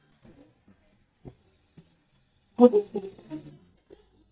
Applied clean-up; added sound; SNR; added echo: neural mask model DeepFilterNet 3.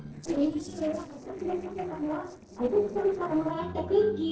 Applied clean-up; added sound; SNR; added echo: neural separator model SepFormer DNS4.